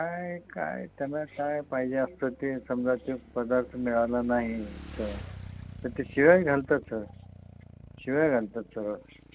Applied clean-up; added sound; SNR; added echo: none; Motorcycle / Engine; 18 dB; none.